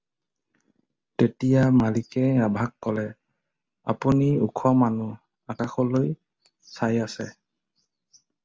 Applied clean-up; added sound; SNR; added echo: none; none; none; none.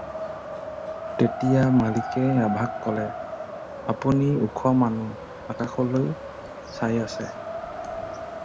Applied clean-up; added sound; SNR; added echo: none; Wind; 8 dB; none.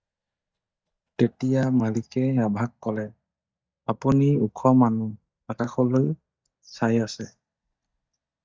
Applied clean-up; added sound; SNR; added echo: neural mask model DeepFilterNet 3.